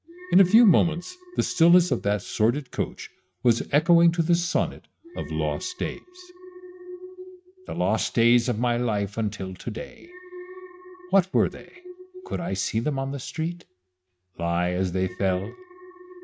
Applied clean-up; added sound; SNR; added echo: neural mask model RNNoise.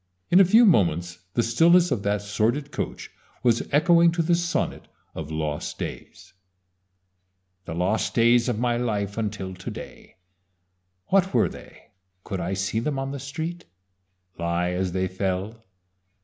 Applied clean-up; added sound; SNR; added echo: none; none; none; none.